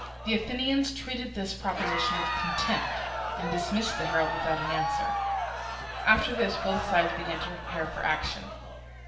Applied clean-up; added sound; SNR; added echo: none; Crowd; 2 dB; reverberation time 0.7 s.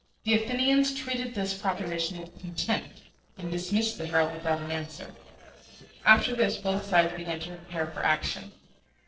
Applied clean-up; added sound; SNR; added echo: neural separator model SepFormer DNS4.